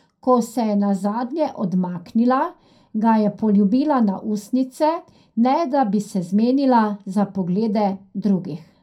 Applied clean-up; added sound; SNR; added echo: none; none; none; reverberation time 0.2 s.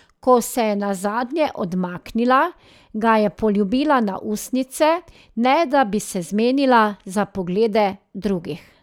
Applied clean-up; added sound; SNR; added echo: none; none; none; none.